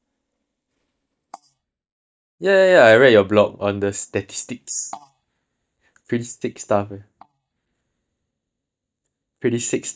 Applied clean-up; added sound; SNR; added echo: neural mask model DeepFilterNet 3.